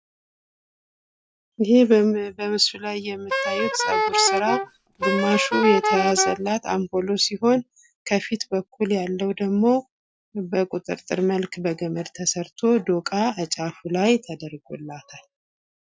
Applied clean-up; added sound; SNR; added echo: none; Wind instrument, woodwind instrument; 0 dB; none.